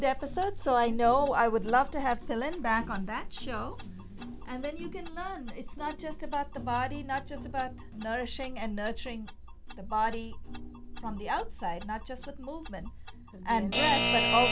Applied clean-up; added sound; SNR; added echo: none; Alarm / Clock; 8 dB; none.